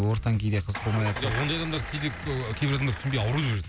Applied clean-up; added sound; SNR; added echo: none; Engine starting / Car; 10 dB; none.